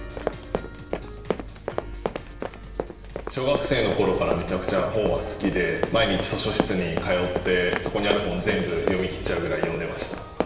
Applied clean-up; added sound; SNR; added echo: none; Run; 6 dB; reverberation time 1.0 s.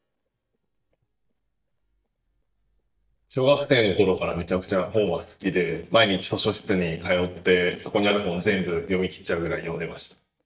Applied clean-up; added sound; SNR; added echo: neural mask model DeepFilterNet 3.